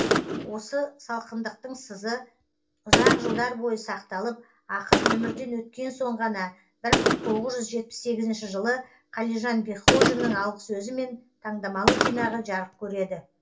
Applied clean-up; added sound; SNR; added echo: none; Gunshot, gunfire; -1 dB; reverberation time 0.2 s.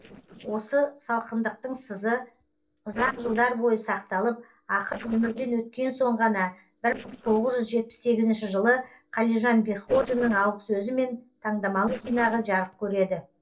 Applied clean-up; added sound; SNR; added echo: neural separator model SepFormer DNS4.